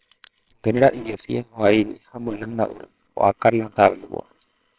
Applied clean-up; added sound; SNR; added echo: neural separator model SepFormer WHAMR!.